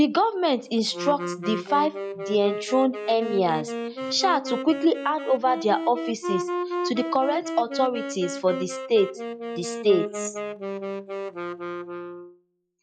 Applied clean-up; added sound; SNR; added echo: classical method log-MMSE.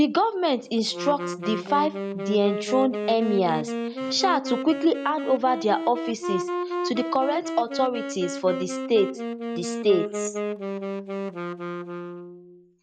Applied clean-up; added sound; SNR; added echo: none; Wind instrument, woodwind instrument; 5 dB; none.